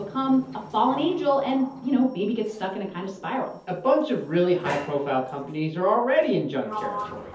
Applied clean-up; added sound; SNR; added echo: none; Sliding door; 15 dB; reverberation time 0.5 s.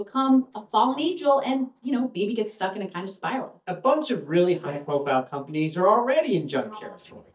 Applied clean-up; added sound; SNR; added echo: neural mask model DeepFilterNet 3.